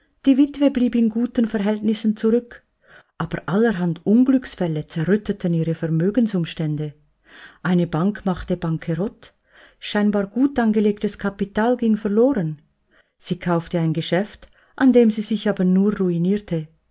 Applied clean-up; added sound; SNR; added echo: none; none; none; none.